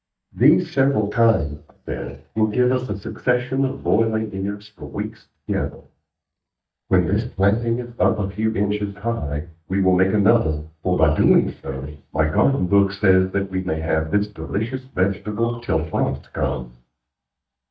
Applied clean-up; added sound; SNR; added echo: neural mask model DeepFilterNet 3.